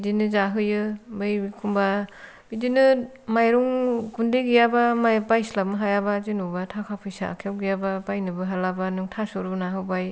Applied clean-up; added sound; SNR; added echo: none; none; none; none.